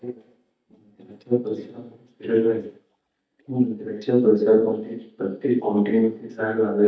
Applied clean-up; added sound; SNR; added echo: neural mask model DeepFilterNet 3.